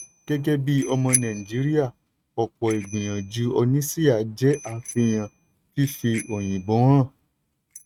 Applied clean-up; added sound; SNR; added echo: neural mask model RNNoise.